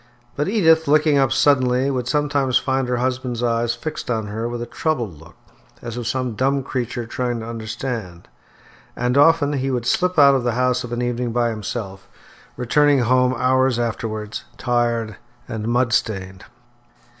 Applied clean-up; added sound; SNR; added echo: none; none; none; none.